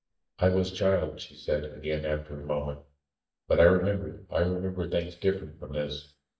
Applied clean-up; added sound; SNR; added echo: neural mask model DeepFilterNet 3.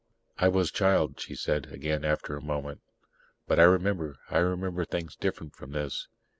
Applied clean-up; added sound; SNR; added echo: none; none; none; none.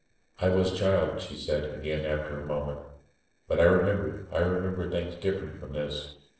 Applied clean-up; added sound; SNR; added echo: neural separator model SepFormer DNS4.